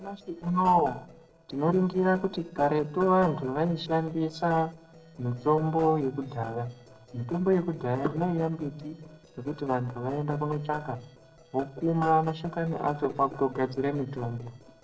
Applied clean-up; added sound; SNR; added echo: neural separator model SepFormer DNS4.